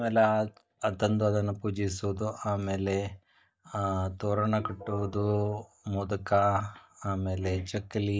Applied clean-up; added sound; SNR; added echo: neural mask model DeepFilterNet 3.